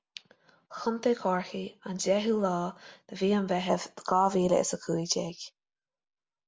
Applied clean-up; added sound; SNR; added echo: none; none; none; none.